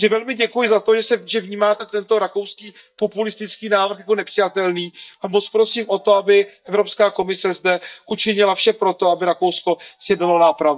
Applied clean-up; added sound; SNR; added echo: neural mask model DeepFilterNet 3.